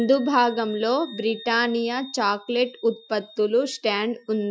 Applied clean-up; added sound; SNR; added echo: classical method Wiener filter.